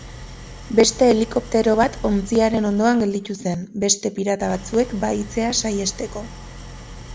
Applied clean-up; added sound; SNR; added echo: none; Idling; 16 dB; none.